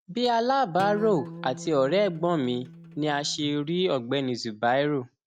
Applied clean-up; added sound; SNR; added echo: none; Acoustic guitar; 15 dB; none.